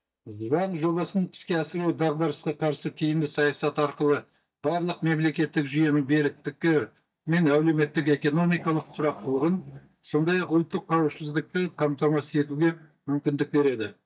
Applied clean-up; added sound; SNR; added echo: neural mask model DeepFilterNet 3.